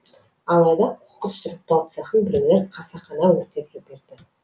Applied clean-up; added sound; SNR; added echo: none; none; none; none.